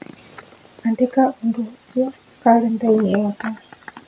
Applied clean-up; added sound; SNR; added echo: none; none; none; none.